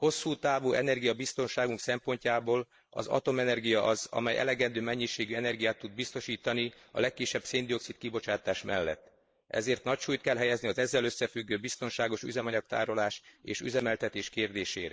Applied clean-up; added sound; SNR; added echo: neural mask model Resemble Enhance denoiser.